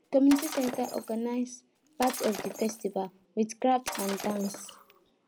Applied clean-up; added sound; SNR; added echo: none; Shatter; 11 dB; none.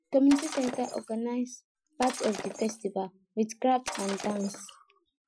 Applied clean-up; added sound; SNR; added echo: classical method Wiener filter.